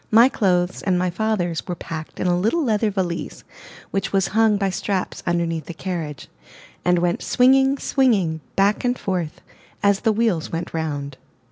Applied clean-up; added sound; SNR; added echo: none; none; none; none.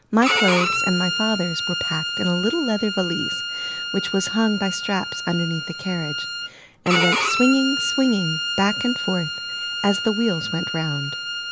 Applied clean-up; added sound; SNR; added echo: none; Bowed string instrument; 2 dB; none.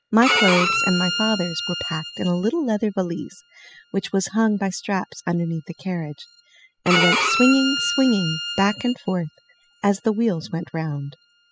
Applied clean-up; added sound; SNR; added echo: classical method spectral subtraction.